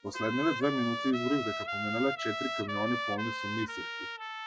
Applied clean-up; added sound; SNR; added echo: classical method WPE with log-MMSE.